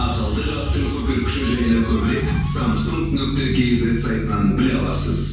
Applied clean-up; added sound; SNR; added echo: none; Harmonica; 19 dB; reverberation time 0.6 s.